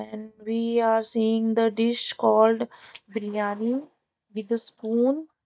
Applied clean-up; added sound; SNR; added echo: neural mask model DeepFilterNet 3.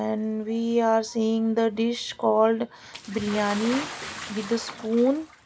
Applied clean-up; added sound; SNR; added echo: none; Bathtub (filling or washing) / Splash, splatter; 15 dB; none.